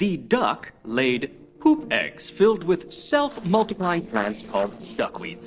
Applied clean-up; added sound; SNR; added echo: neural separator model SepFormer DNS4.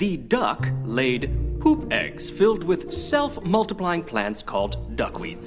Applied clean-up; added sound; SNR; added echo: none; none; none; none.